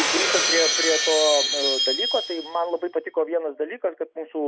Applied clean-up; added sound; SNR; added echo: none; Shatter; 0 dB; none.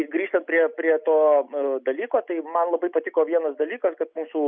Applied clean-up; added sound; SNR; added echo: none; none; none; none.